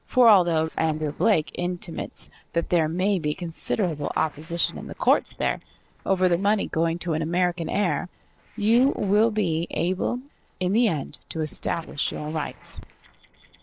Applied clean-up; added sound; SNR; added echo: neural separator model SepFormer DNS4.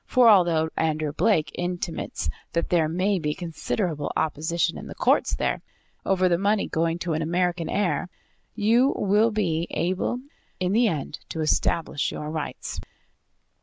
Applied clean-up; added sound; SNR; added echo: none; none; none; none.